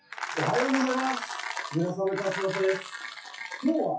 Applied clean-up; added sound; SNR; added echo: classical method WPE with log-MMSE.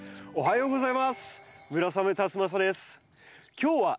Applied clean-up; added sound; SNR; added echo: none; none; none; none.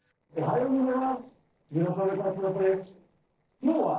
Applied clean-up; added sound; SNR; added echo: neural separator model SepFormer DNS4.